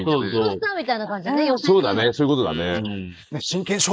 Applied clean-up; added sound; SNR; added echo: neural mask model Resemble Enhance denoiser.